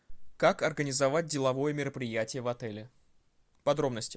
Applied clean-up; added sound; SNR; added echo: none; none; none; none.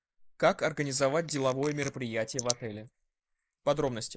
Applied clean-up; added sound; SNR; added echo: neural mask model Resemble Enhance denoiser.